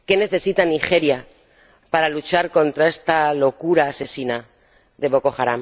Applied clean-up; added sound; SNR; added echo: none; none; none; none.